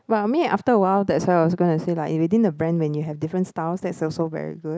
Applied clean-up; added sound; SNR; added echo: none; none; none; none.